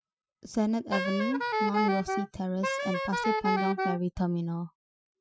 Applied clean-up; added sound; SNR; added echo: classical method Wiener filter.